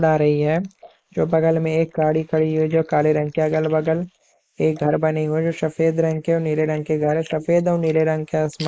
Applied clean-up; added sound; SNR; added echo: neural mask model Resemble Enhance denoiser.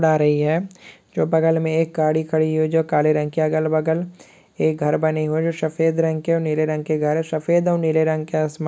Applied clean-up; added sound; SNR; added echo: none; none; none; none.